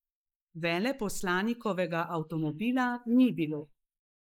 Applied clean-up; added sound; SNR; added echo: neural mask model Resemble Enhance denoiser.